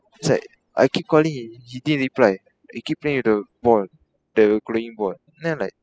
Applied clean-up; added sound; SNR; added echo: classical method spectral subtraction.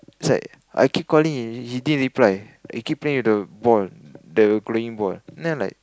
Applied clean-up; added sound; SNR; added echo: none; none; none; none.